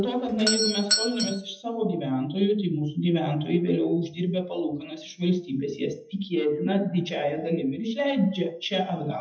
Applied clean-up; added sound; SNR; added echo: classical method WPE with log-MMSE.